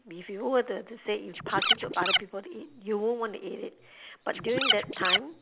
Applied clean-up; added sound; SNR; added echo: none; Scratching (performance technique); -4 dB; none.